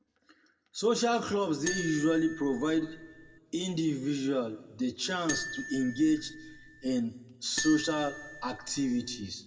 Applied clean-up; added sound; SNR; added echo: none; Marimba, xylophone; 9 dB; reverberation time 0.9 s.